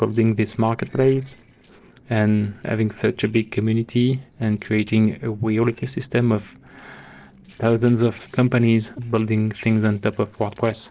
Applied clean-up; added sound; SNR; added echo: neural separator model SepFormer DNS4.